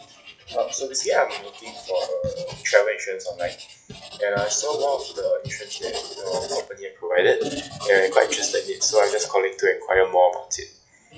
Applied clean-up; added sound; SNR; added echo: classical method WPE with log-MMSE.